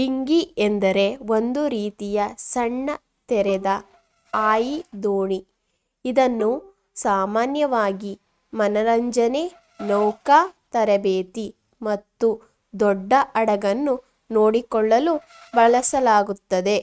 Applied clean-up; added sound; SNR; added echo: neural mask model RNNoise.